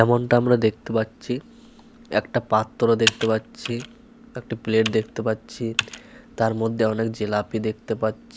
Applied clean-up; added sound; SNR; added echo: none; Computer keyboard; 12 dB; none.